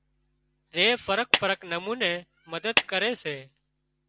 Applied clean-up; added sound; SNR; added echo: none; Clapping; 0 dB; none.